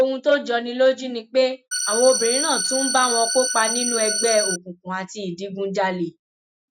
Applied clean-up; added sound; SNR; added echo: none; Organ; 1 dB; none.